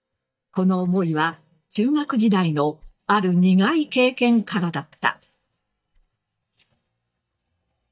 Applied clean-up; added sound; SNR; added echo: neural mask model DeepFilterNet 3.